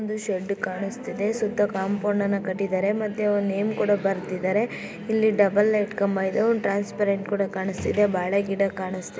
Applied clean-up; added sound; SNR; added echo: none; none; none; none.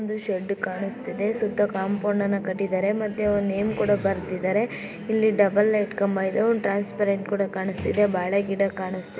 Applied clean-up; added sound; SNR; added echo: none; Cough; 16 dB; none.